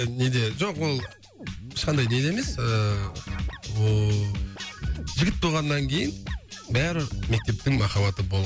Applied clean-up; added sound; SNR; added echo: none; Guitar; 15 dB; none.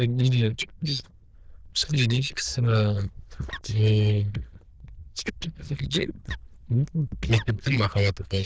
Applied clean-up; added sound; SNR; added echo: neural diffusion model UNIVERSE++.